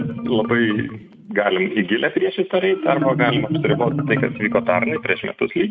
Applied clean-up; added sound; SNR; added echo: neural mask model RNNoise.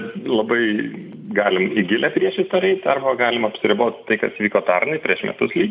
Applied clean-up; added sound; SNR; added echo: none; none; none; none.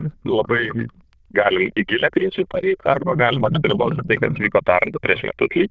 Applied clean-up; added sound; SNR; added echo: neural diffusion model UNIVERSE++.